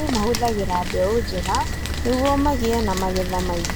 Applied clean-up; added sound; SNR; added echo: none; Rain; 2 dB; none.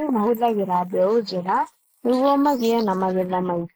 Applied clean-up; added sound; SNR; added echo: neural mask model Resemble Enhance denoiser.